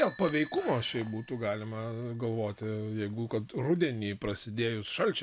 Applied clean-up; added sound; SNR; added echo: none; Bicycle bell; 16 dB; none.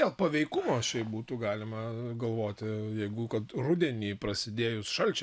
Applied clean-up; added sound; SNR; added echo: none; none; none; none.